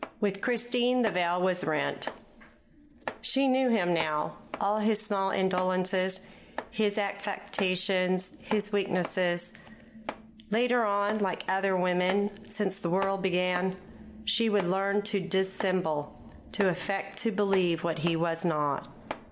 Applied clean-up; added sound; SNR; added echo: none; Domestic sounds, home sounds; 15 dB; none.